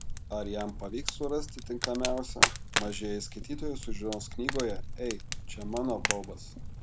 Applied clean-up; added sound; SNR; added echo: none; Fire; -2 dB; none.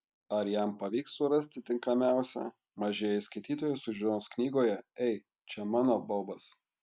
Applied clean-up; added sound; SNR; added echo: none; none; none; none.